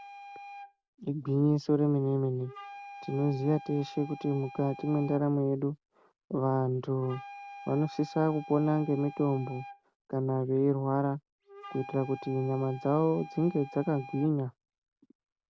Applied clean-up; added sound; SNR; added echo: none; Wind instrument, woodwind instrument; 18 dB; none.